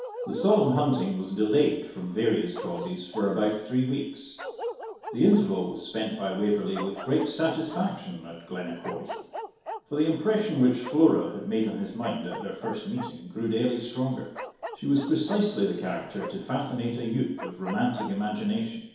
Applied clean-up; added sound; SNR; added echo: none; Bark; 14 dB; reverberation time 2.2 s.